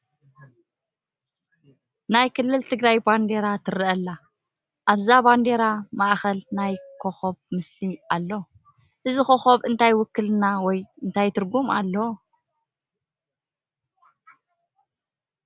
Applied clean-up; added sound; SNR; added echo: none; none; none; none.